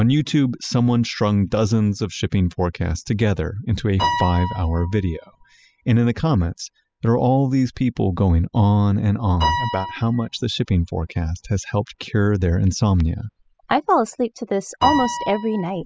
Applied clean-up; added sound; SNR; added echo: classical method spectral subtraction.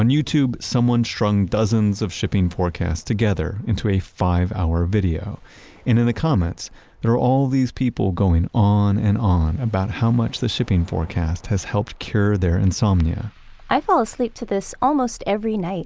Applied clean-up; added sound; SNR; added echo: none; none; none; none.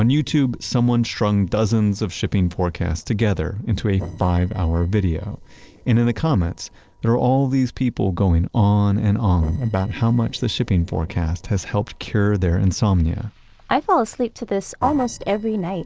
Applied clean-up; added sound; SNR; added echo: neural separator model SepFormer DNS4.